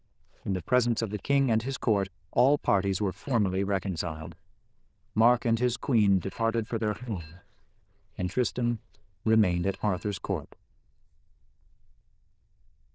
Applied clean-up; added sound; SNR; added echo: neural diffusion model UNIVERSE++.